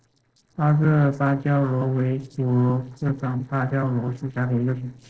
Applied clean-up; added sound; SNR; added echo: neural separator model SepFormer DNS4.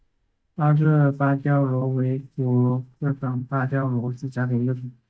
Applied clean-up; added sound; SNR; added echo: neural mask model DeepFilterNet 3.